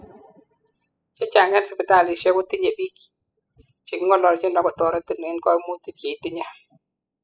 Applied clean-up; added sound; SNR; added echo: classical method spectral subtraction.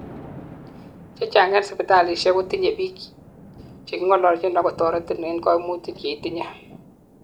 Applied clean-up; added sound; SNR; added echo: none; Thunder; 19 dB; none.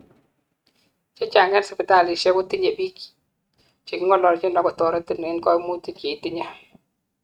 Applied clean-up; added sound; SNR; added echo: neural mask model RNNoise.